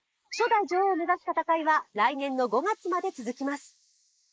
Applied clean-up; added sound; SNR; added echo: neural mask model Resemble Enhance denoiser.